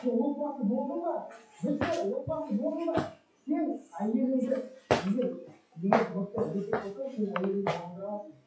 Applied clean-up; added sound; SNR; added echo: classical method WPE with log-MMSE.